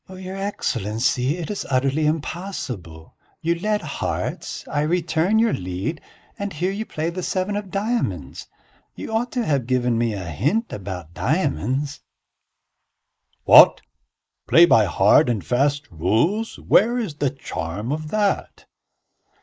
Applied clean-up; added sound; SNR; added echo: neural mask model Resemble Enhance denoiser.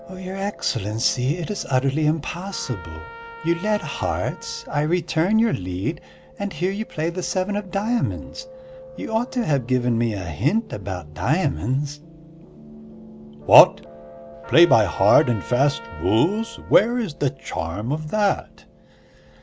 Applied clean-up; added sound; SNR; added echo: none; Trumpet + Piano; 19 dB; none.